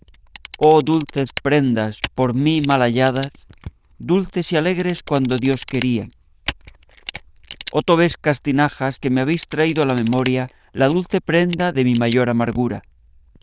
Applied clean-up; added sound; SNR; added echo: neural diffusion model UNIVERSE++.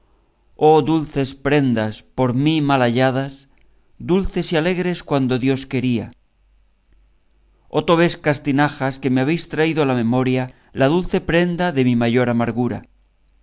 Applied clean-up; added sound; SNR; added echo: none; none; none; none.